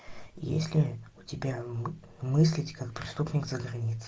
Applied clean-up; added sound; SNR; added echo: none; none; none; none.